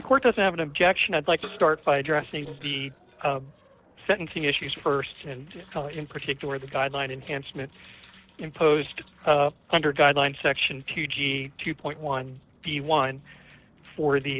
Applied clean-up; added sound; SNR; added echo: neural separator model SepFormer DNS4.